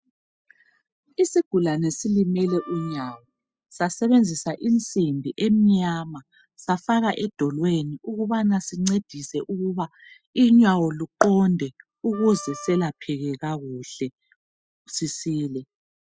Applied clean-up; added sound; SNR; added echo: classical method spectral subtraction.